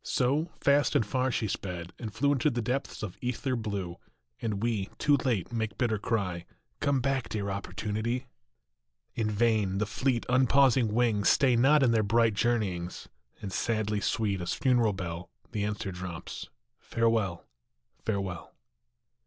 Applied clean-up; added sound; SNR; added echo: none; none; none; none.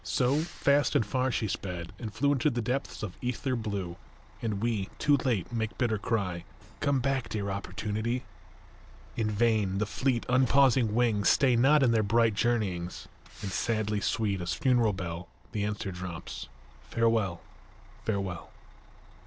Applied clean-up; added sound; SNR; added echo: none; Truck; 19 dB; none.